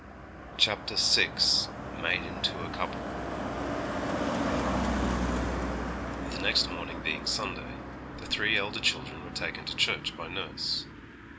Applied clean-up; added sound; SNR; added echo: none; Car passing by; 1 dB; none.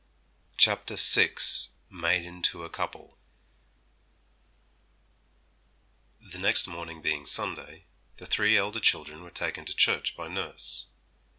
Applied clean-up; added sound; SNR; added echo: none; none; none; none.